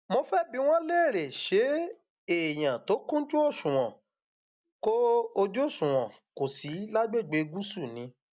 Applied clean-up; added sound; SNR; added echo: none; none; none; none.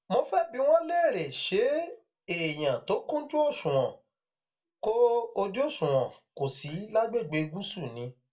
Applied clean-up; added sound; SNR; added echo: none; none; none; reverberation time 0.2 s.